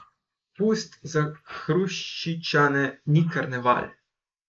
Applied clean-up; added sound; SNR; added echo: neural mask model Resemble Enhance denoiser.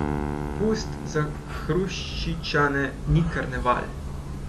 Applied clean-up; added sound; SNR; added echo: none; Breathing + Piano; 4 dB; none.